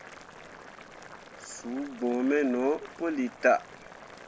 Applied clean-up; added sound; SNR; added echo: none; Boiling; 17 dB; none.